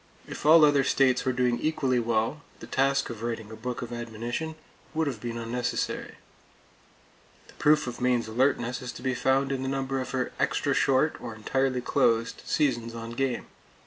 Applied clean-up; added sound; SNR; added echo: none; none; none; none.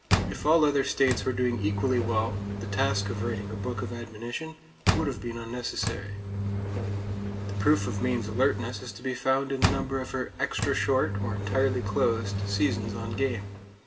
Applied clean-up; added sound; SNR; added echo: none; Engine; 2 dB; reverberation time 1.4 s.